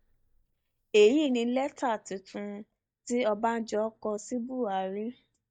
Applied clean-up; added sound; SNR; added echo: neural mask model DeepFilterNet 3.